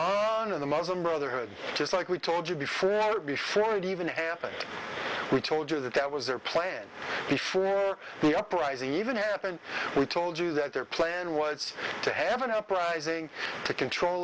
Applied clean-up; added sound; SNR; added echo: none; none; none; none.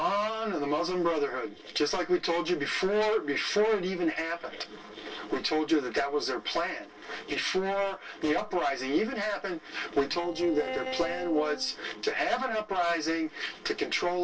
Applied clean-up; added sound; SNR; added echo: neural separator model SepFormer DNS4.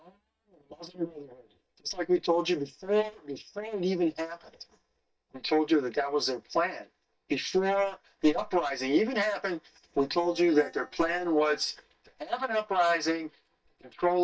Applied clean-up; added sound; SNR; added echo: neural mask model DeepFilterNet 3.